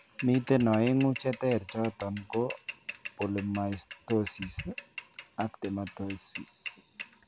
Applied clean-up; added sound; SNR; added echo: none; Mechanisms / Bicycle; 4 dB; none.